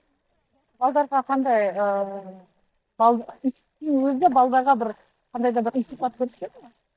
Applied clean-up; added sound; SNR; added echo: neural mask model DeepFilterNet 3.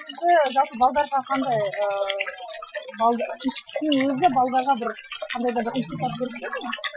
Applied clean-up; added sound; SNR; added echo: classical method Wiener filter.